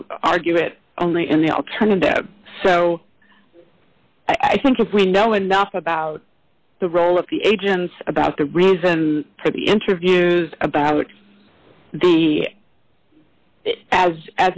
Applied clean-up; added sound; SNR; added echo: none; none; none; none.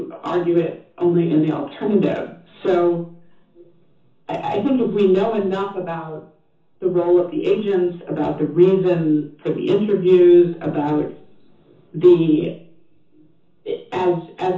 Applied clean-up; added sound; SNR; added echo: none; none; none; reverberation time 0.6 s.